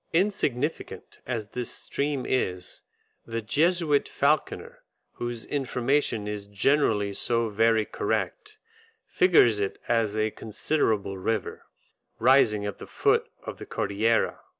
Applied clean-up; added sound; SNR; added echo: none; none; none; none.